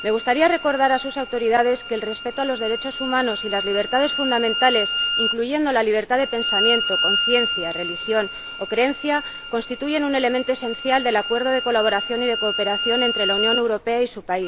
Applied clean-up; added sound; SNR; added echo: none; Bowed string instrument; 4 dB; none.